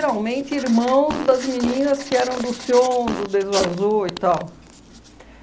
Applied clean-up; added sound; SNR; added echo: none; Writing + Fart; 12 dB; none.